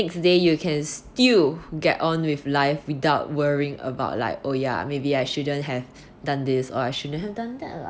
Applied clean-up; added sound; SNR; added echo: none; none; none; none.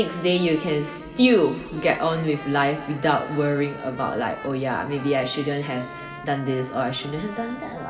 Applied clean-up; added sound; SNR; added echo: none; Trumpet; 16 dB; reverberation time 2.3 s.